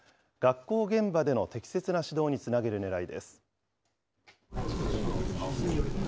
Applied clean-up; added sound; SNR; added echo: none; none; none; none.